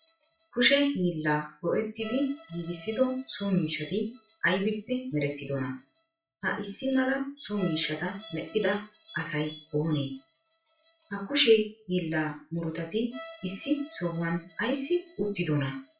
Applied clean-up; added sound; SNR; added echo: classical method WPE with log-MMSE.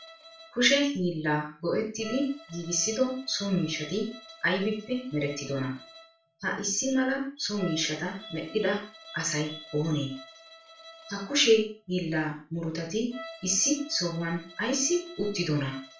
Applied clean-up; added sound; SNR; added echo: none; Bowed string instrument; 19 dB; reverberation time 0.3 s.